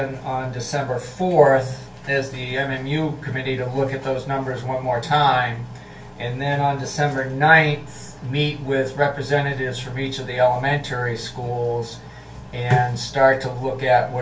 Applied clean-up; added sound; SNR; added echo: none; none; none; reverberation time 0.2 s.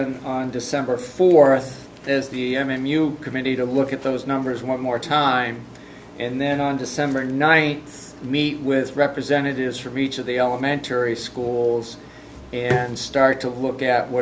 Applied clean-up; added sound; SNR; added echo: none; none; none; none.